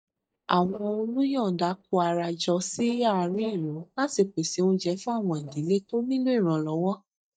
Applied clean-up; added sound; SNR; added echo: neural mask model DeepFilterNet 3.